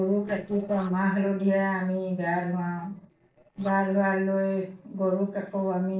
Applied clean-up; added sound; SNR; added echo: neural separator model SepFormer DNS4.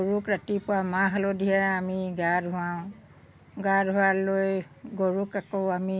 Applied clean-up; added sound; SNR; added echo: none; none; none; none.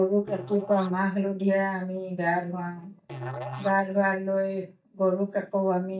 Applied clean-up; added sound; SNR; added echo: neural mask model DeepFilterNet 3.